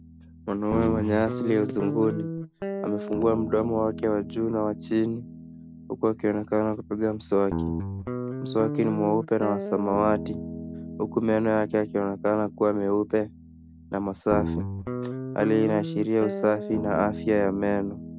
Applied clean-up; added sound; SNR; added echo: none; Guitar; 7 dB; none.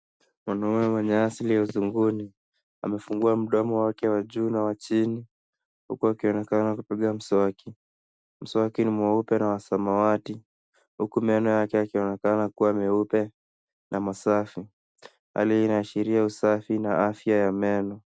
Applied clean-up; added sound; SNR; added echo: none; none; none; none.